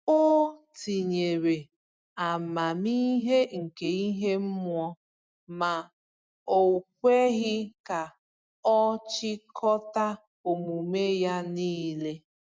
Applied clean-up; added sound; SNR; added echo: none; none; none; none.